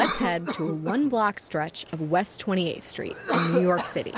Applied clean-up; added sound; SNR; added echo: none; Cough; 5 dB; none.